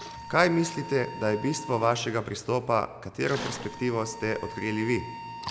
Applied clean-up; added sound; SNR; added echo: none; Mechanisms + Splash, splatter; 12 dB; none.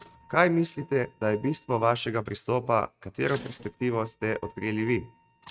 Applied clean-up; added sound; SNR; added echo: neural mask model RNNoise.